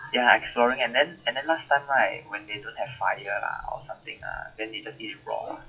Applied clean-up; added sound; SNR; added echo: classical method WPE with log-MMSE.